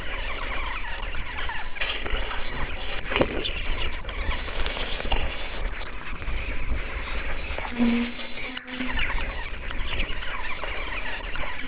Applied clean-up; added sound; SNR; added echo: neural separator model SepFormer WHAMR!.